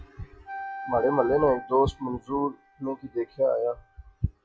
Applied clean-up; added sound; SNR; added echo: classical method log-MMSE.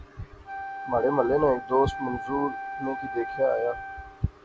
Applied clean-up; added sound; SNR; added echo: none; Wind instrument, woodwind instrument; 9 dB; none.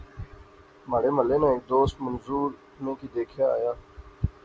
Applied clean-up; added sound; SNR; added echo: none; none; none; none.